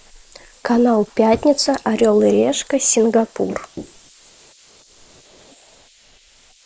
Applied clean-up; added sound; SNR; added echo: neural mask model Resemble Enhance denoiser.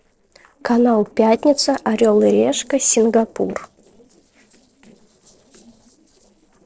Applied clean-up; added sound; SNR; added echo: neural separator model SepFormer DNS4.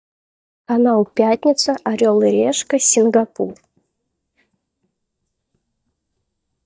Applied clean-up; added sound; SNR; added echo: neural mask model DeepFilterNet 3.